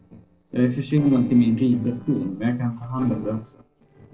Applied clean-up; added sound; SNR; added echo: neural separator model SepFormer DNS4.